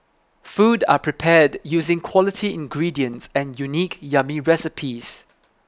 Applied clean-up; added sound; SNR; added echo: none; none; none; none.